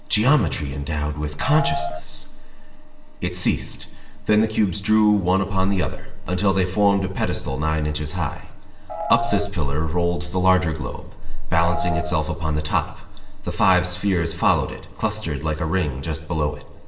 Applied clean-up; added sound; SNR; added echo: none; Piano; 5 dB; reverberation time 0.8 s.